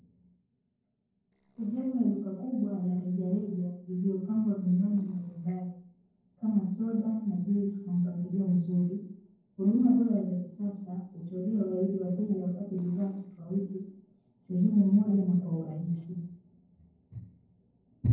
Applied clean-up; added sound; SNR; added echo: neural separator model SepFormer DNS4.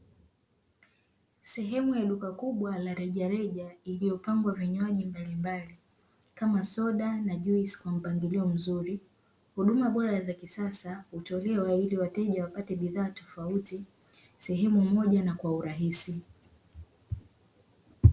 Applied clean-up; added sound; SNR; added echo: none; none; none; none.